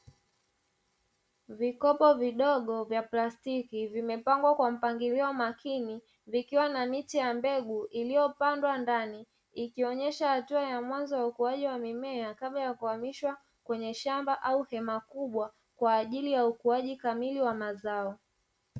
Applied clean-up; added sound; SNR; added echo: none; none; none; none.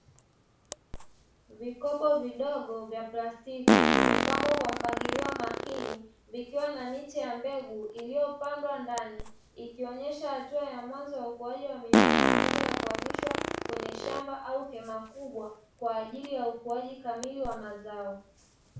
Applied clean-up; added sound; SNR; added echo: none; Fart; -3 dB; reverberation time 0.4 s.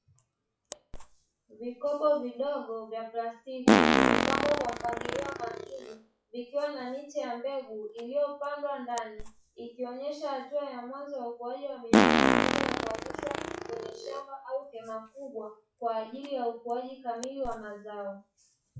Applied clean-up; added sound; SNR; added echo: classical method WPE with log-MMSE.